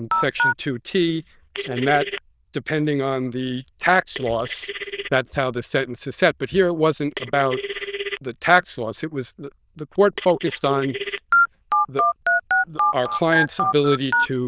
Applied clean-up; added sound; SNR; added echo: neural diffusion model UNIVERSE++.